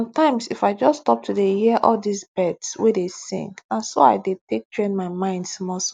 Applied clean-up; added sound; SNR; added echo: neural mask model Resemble Enhance denoiser.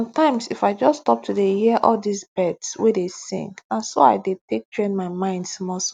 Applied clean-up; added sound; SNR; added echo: none; none; none; none.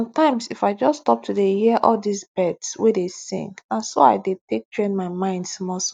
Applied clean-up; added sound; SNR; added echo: neural mask model DeepFilterNet 3.